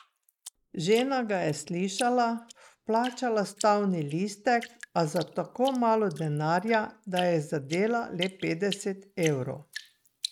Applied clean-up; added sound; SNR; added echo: neural mask model RNNoise.